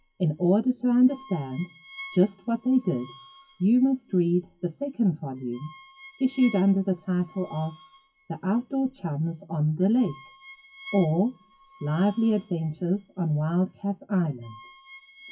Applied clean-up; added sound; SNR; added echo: classical method WPE with log-MMSE.